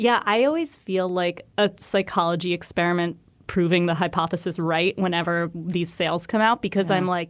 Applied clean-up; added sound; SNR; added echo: none; none; none; none.